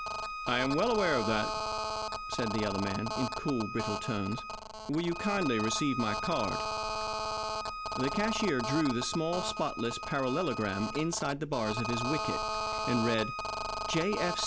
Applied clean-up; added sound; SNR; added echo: none; Telephone + Bowed string instrument; 3 dB; none.